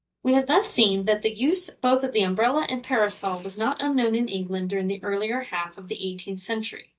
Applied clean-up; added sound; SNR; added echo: neural mask model DeepFilterNet 3.